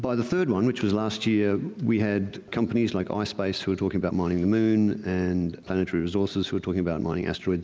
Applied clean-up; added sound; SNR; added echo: none; none; none; none.